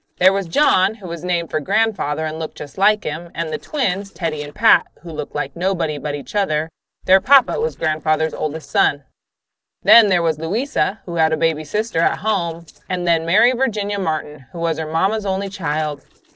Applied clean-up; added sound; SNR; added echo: neural separator model SepFormer DNS4.